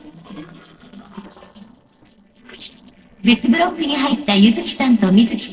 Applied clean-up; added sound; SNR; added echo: neural separator model SepFormer DNS4.